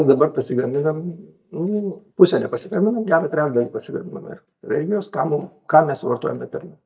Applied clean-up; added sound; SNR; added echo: neural mask model DeepFilterNet 3.